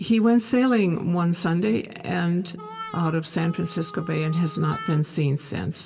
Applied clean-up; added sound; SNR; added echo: none; Harmonica; 15 dB; reverberation time 1.3 s.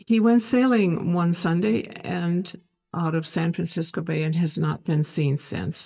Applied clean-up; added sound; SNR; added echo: neural mask model DeepFilterNet 3.